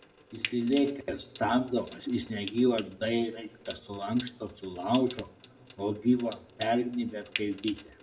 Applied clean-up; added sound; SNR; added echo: none; Trickle, dribble / Sink (filling or washing) / Water tap, faucet; 15 dB; reverberation time 1.4 s.